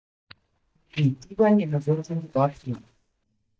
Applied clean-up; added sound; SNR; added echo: neural mask model DeepFilterNet 3.